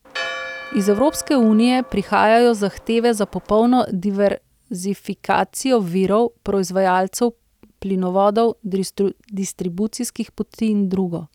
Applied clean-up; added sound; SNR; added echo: none; Church bell; 15 dB; none.